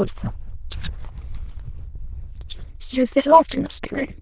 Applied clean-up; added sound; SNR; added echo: neural diffusion model UNIVERSE++.